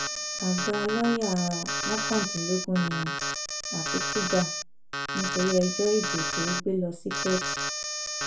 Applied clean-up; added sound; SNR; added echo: none; Alarm; 2 dB; reverberation time 0.3 s.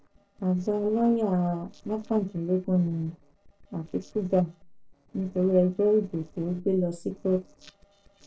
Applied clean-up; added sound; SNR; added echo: neural separator model SepFormer DNS4.